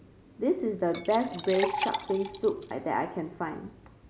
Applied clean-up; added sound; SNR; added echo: none; Liquid; 8 dB; none.